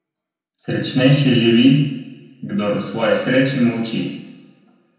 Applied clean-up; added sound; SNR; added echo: none; none; none; reverberation time 0.9 s.